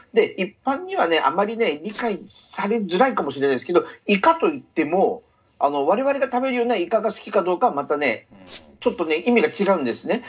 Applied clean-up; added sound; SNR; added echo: neural separator model SepFormer DNS4.